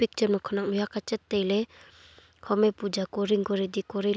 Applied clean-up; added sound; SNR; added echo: none; none; none; none.